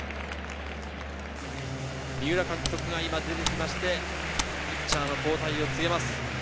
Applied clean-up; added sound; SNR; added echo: none; Computer keyboard; 7 dB; none.